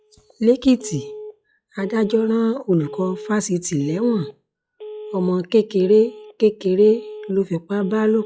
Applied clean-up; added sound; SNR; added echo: classical method log-MMSE.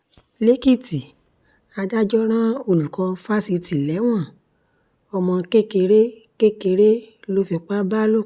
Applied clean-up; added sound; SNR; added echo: none; none; none; none.